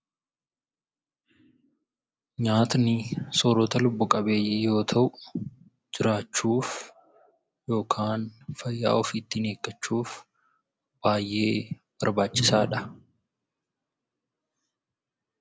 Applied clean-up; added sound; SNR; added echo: none; none; none; none.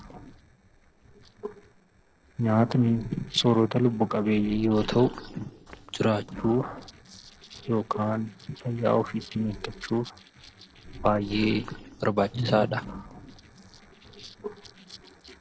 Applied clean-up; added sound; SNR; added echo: neural separator model SepFormer DNS4.